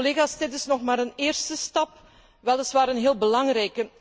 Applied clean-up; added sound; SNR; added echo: none; none; none; none.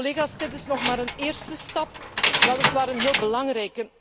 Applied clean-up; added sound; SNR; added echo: none; Keys jangling; -1 dB; none.